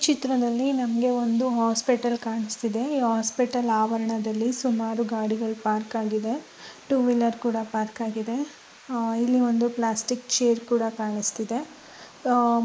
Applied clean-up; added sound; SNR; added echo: neural mask model Resemble Enhance denoiser.